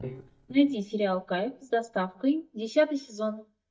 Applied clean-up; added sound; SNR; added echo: neural mask model DeepFilterNet 3.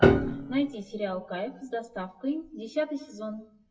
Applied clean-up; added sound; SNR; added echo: classical method WPE with log-MMSE.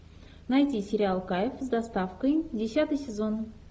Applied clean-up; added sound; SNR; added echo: none; none; none; none.